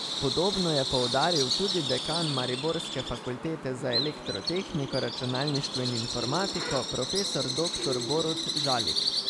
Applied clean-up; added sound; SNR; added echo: none; Bird vocalization, bird call, bird song; 1 dB; none.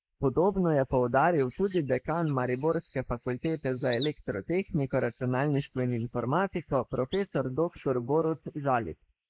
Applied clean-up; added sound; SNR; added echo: neural mask model Resemble Enhance denoiser.